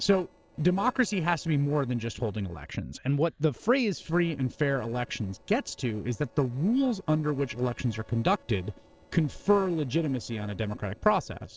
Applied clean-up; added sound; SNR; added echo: neural separator model SepFormer DNS4.